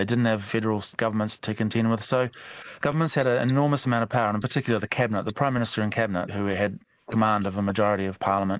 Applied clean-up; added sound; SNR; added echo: neural mask model Resemble Enhance denoiser.